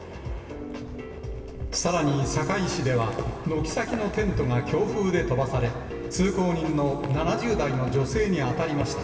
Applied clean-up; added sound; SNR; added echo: none; none; none; reverberation time 2.3 s.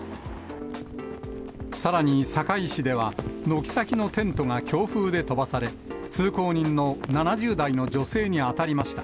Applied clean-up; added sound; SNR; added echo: none; none; none; none.